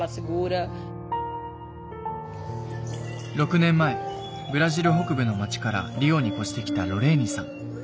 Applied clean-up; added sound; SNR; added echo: none; none; none; none.